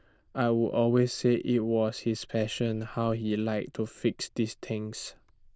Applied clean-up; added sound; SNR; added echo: neural diffusion model UNIVERSE++.